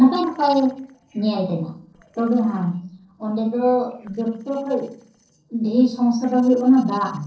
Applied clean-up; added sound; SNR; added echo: neural separator model SepFormer DNS4.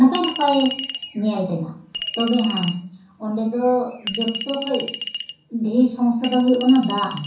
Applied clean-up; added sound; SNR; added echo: none; Chink, clink; 11 dB; reverberation time 0.6 s.